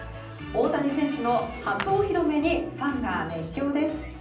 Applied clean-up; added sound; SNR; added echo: none; Clapping; 16 dB; reverberation time 0.6 s.